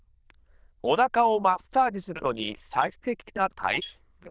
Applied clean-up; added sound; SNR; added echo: neural diffusion model UNIVERSE++.